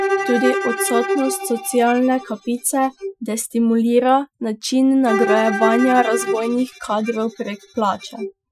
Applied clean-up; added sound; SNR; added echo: classical method Wiener filter.